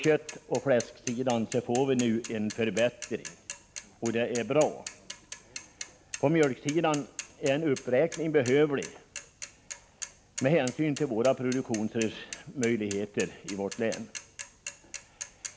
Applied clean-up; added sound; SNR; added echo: none; Mechanisms / Bicycle; 14 dB; none.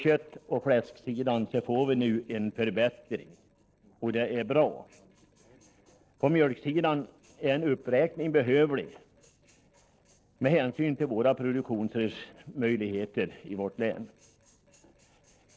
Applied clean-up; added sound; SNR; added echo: neural separator model SepFormer DNS4.